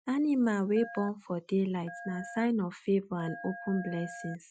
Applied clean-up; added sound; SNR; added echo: classical method Wiener filter.